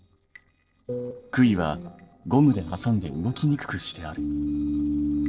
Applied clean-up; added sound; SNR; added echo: neural separator model SepFormer DNS4.